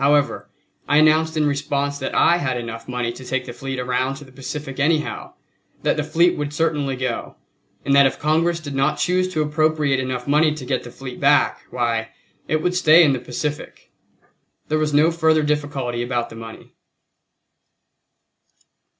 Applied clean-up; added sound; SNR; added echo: none; none; none; none.